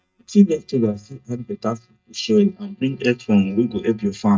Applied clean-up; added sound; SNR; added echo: neural mask model DeepFilterNet 3.